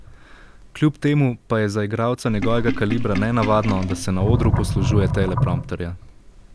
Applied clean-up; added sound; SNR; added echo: none; Sink (filling or washing); 3 dB; none.